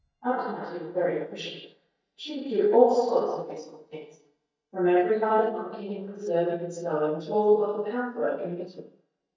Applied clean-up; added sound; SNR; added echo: neural mask model DeepFilterNet 3.